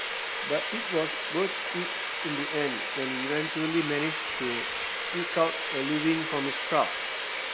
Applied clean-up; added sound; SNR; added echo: none; Sawing; 1 dB; none.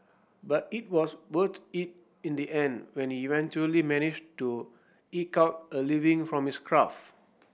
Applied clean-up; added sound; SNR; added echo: none; none; none; none.